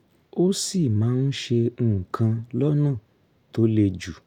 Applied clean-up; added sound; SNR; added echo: none; none; none; none.